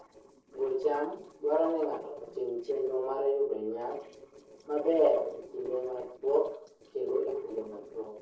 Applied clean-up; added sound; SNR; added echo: neural separator model SepFormer DNS4.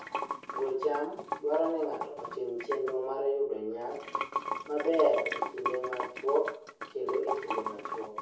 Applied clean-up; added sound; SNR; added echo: none; Sink (filling or washing) / Water; 6 dB; reverberation time 0.6 s.